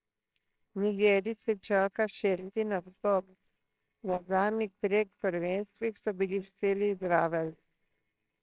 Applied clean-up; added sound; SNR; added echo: neural separator model SepFormer WHAMR!.